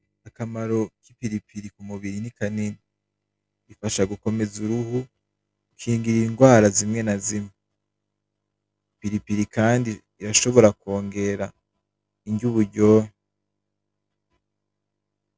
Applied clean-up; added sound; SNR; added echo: none; none; none; none.